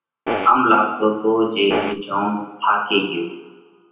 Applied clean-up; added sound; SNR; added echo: none; Fart; 3 dB; reverberation time 0.9 s.